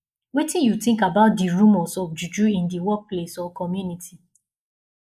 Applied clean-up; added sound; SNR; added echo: neural mask model Resemble Enhance denoiser.